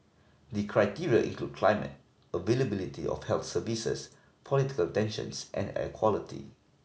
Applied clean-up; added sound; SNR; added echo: none; none; none; none.